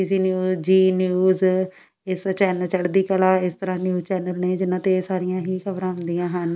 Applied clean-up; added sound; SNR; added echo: none; none; none; none.